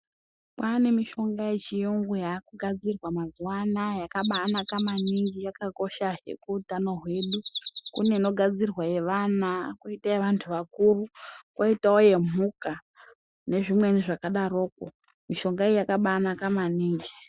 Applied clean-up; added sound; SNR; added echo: classical method Wiener filter.